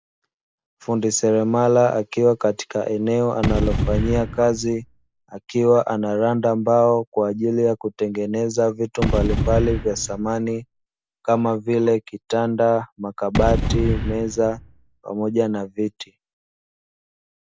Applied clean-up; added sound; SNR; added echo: none; Gunshot, gunfire / Boom; 5 dB; none.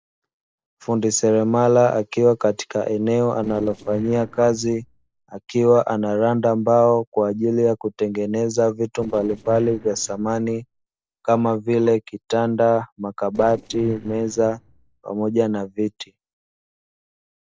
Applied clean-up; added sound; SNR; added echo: neural separator model SepFormer DNS4.